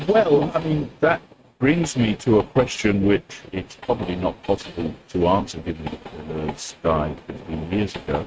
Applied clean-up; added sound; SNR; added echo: neural mask model RNNoise.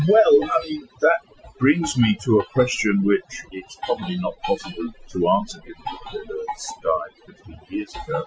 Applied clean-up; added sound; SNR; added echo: classical method Wiener filter.